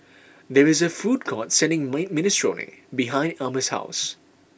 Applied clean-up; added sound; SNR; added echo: none; none; none; none.